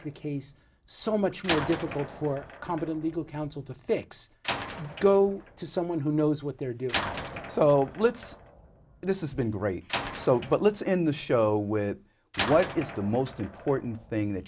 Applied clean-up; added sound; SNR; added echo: none; Slam; 10 dB; none.